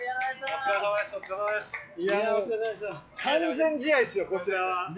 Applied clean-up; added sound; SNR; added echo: classical method log-MMSE.